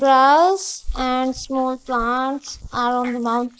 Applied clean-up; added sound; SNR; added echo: neural mask model Resemble Enhance denoiser.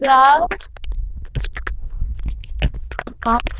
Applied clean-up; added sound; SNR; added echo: neural diffusion model UNIVERSE++.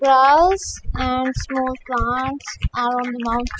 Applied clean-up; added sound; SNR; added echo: classical method spectral subtraction.